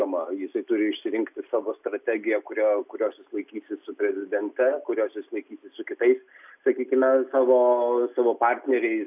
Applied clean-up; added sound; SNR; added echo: none; none; none; none.